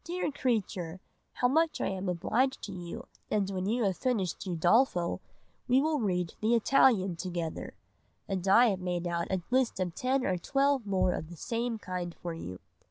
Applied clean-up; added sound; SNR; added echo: none; none; none; none.